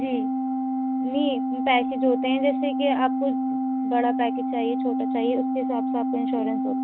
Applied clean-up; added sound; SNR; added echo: none; Organ; -2 dB; none.